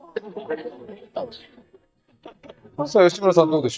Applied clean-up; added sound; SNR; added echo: neural mask model DeepFilterNet 3.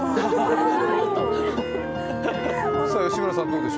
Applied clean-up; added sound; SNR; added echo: none; Wind instrument, woodwind instrument; 2 dB; none.